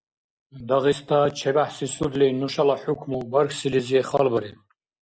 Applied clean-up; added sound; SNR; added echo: none; none; none; none.